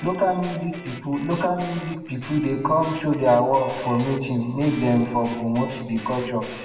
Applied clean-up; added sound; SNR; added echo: none; Guitar; 17 dB; reverberation time 1.2 s.